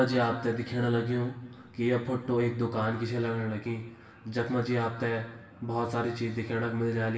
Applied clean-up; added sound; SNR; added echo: none; none; none; reverberation time 1.0 s.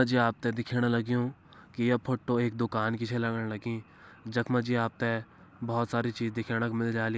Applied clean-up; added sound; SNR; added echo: none; none; none; none.